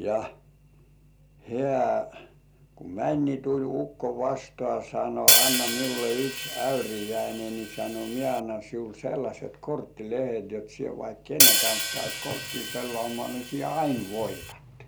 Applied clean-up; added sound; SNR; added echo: none; Hi-hat; -4 dB; none.